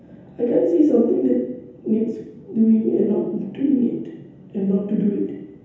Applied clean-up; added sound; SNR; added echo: none; none; none; reverberation time 0.9 s.